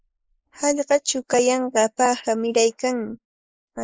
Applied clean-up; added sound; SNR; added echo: neural mask model Resemble Enhance denoiser.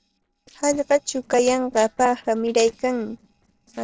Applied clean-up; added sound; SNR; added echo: neural separator model SepFormer DNS4.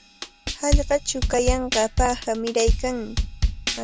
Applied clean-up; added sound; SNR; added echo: none; Drum kit; 0 dB; none.